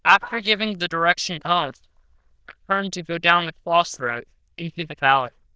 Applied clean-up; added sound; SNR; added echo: neural diffusion model UNIVERSE++.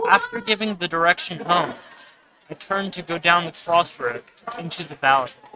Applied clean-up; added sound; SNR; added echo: neural mask model RNNoise.